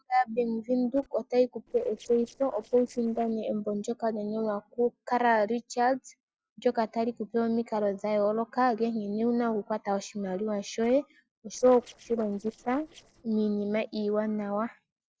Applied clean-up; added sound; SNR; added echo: neural separator model SepFormer DNS4.